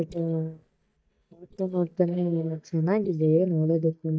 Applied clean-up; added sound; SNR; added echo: neural mask model DeepFilterNet 3.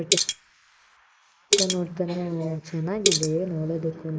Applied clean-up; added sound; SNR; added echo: neural mask model Resemble Enhance denoiser.